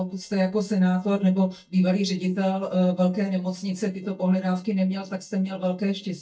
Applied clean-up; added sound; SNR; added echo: neural mask model DeepFilterNet 3.